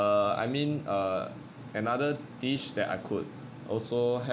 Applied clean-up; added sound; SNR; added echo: none; none; none; none.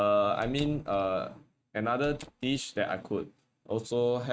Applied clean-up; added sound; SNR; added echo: neural mask model RNNoise.